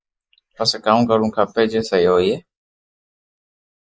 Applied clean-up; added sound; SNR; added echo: neural mask model Resemble Enhance denoiser.